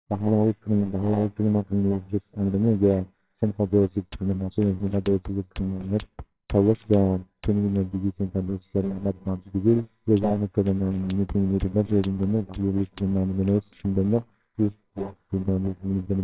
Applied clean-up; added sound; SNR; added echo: neural separator model SepFormer WHAMR!.